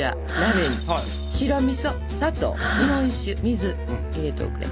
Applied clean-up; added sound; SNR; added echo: none; Musical instrument + Breathing; 2 dB; none.